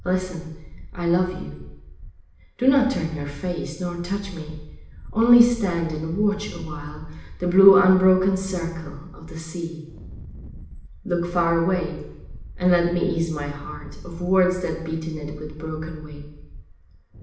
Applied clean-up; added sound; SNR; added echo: none; Wind; 14 dB; reverberation time 0.8 s.